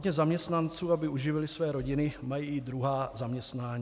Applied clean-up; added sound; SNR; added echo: none; none; none; none.